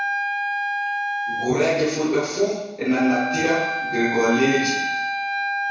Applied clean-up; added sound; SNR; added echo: none; Wind instrument, woodwind instrument; 3 dB; reverberation time 1.1 s.